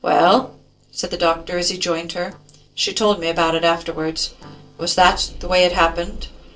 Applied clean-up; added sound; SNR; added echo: neural separator model SepFormer DNS4.